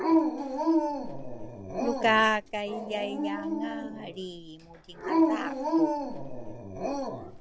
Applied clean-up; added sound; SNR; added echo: none; Dog; -4 dB; none.